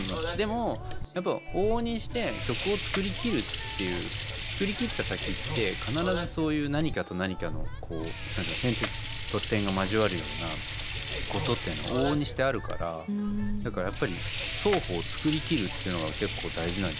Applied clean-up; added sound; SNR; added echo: none; Sink (filling or washing) / Water; 0 dB; none.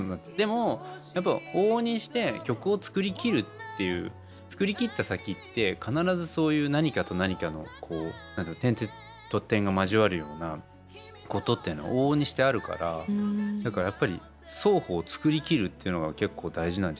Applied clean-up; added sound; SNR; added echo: none; none; none; none.